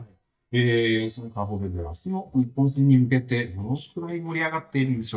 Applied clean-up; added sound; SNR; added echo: neural mask model DeepFilterNet 3.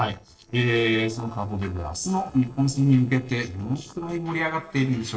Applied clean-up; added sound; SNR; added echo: neural separator model SepFormer DNS4.